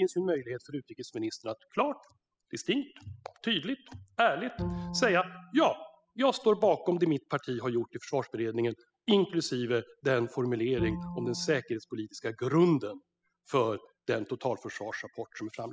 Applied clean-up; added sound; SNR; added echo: classical method spectral subtraction.